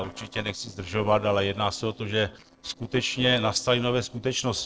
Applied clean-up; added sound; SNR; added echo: neural separator model SepFormer DNS4.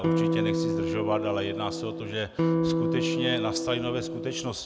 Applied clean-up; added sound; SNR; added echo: none; Electric guitar; -4 dB; none.